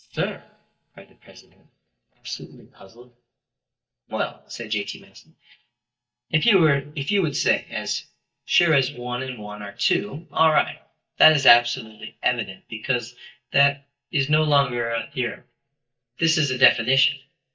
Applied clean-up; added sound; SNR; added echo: neural mask model DeepFilterNet 3.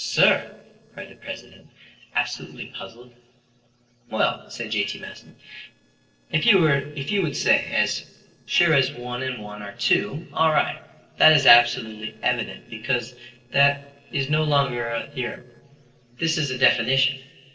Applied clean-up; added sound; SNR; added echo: neural separator model SepFormer DNS4.